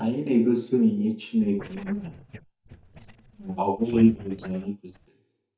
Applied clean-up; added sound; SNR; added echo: neural mask model DeepFilterNet 3.